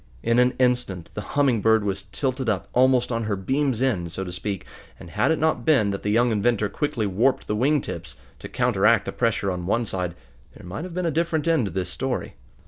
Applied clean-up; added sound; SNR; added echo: none; none; none; none.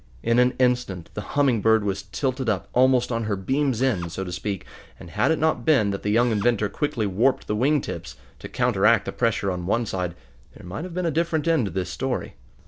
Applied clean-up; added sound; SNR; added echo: none; Drill; 20 dB; none.